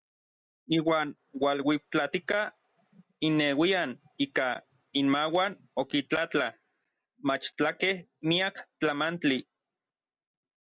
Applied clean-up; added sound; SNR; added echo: none; none; none; none.